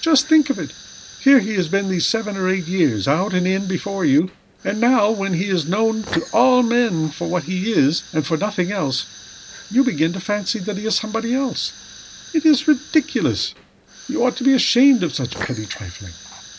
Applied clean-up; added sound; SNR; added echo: none; Fire; 18 dB; none.